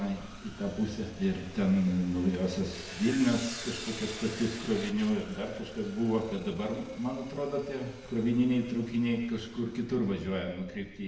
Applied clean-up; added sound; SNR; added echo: none; Sawing; 16 dB; reverberation time 1.0 s.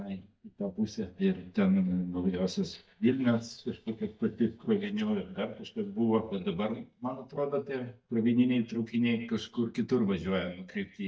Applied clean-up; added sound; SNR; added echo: neural mask model DeepFilterNet 3.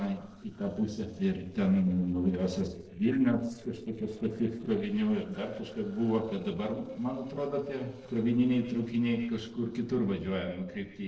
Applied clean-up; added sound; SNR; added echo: neural separator model SepFormer DNS4.